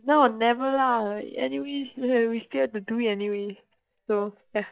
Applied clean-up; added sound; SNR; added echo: neural mask model DeepFilterNet 3.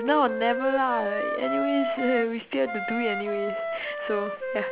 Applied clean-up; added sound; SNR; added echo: none; Wind instrument, woodwind instrument; 3 dB; none.